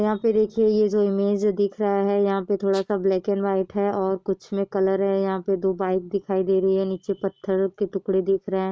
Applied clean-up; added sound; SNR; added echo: neural mask model RNNoise.